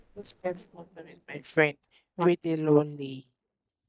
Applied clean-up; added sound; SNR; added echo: neural mask model DeepFilterNet 3.